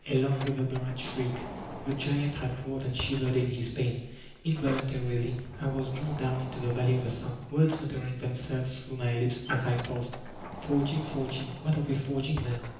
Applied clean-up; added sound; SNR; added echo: none; Sliding door; 12 dB; reverberation time 0.9 s.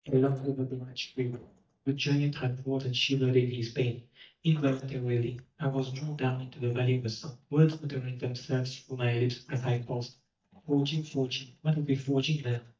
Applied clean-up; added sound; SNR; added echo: neural mask model DeepFilterNet 3.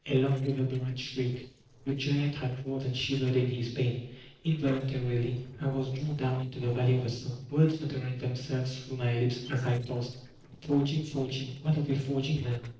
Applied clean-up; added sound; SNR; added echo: neural separator model SepFormer DNS4.